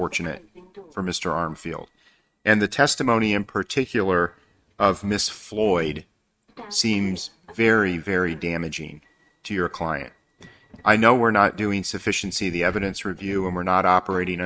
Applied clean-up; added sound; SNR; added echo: neural mask model RNNoise.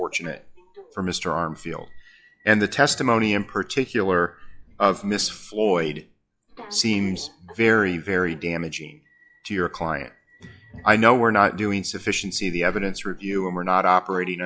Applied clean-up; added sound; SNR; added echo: classical method log-MMSE.